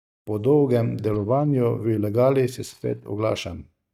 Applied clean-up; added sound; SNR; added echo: neural mask model DeepFilterNet 3.